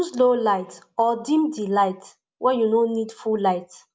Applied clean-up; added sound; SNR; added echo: none; none; none; none.